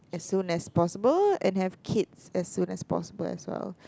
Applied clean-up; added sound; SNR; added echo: none; none; none; none.